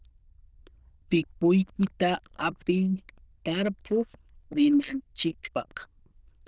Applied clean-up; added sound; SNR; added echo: neural diffusion model UNIVERSE++.